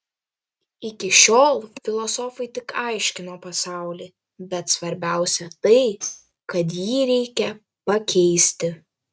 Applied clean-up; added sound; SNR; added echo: neural mask model RNNoise.